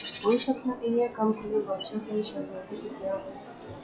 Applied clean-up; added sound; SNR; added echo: classical method WPE with log-MMSE.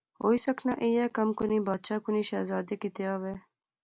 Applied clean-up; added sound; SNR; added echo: none; none; none; none.